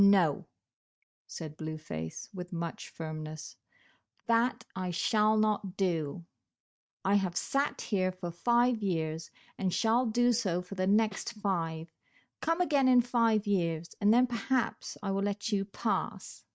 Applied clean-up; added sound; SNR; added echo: neural mask model RNNoise.